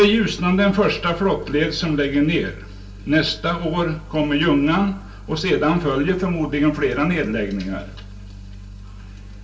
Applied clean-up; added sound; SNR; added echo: none; none; none; reverberation time 0.3 s.